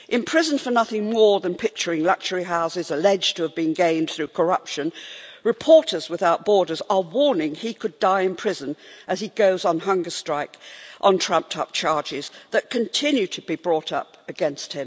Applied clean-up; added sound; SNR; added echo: none; none; none; none.